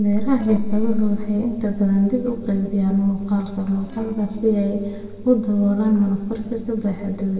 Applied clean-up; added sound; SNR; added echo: neural separator model SepFormer DNS4.